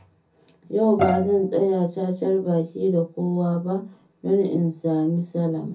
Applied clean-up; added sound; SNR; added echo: none; Bowed string instrument; 5 dB; reverberation time 0.3 s.